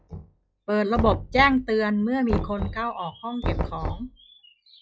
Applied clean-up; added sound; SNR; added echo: classical method log-MMSE.